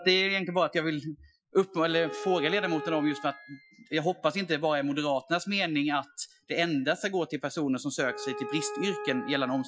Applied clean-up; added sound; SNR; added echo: classical method Wiener filter.